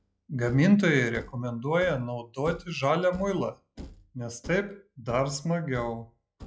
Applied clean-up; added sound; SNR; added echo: classical method log-MMSE.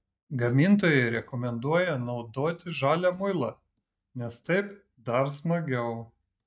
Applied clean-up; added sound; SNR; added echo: neural mask model DeepFilterNet 3.